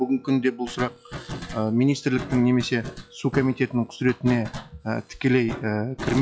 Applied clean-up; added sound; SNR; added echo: classical method log-MMSE.